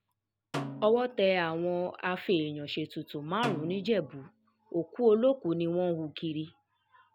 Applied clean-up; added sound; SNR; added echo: none; Snare drum; 14 dB; none.